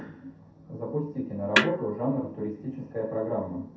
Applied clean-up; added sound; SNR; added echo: none; Snare drum; -1 dB; reverberation time 0.7 s.